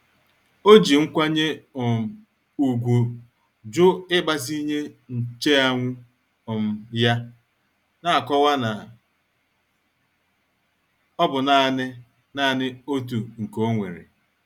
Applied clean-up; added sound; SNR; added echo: none; none; none; none.